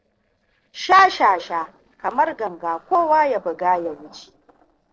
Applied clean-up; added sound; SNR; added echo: neural separator model SepFormer DNS4.